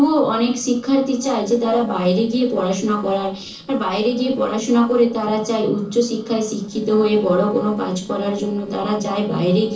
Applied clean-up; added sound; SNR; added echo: neural separator model SepFormer DNS4.